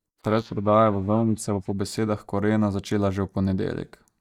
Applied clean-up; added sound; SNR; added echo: neural mask model DeepFilterNet 3.